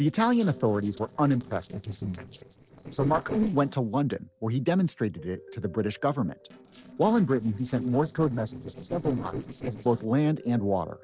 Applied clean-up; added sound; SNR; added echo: neural separator model SepFormer DNS4.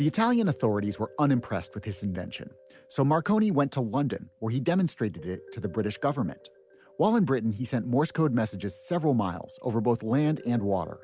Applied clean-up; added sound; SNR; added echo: none; none; none; none.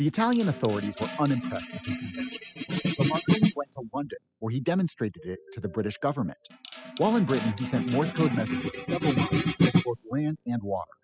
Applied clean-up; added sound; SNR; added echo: classical method spectral subtraction.